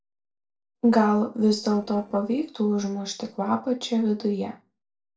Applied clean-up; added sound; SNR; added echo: neural separator model SepFormer DNS4.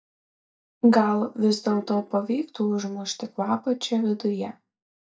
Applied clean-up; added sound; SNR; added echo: neural mask model DeepFilterNet 3.